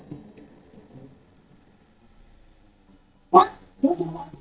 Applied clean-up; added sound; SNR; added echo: neural mask model DeepFilterNet 3.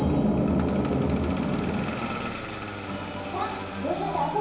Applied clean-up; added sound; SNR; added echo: none; Engine starting; 8 dB; reverberation time 1.2 s.